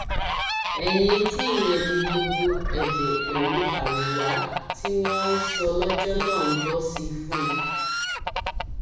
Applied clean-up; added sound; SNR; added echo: none; Fowl; 1 dB; reverberation time 1.1 s.